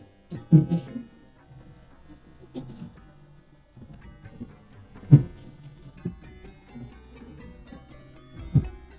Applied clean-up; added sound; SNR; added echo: neural mask model DeepFilterNet 3.